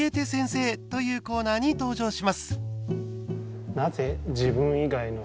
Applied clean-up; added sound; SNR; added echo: none; none; none; none.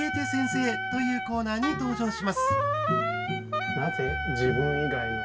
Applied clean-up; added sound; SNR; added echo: none; Wind instrument, woodwind instrument; 1 dB; reverberation time 0.1 s.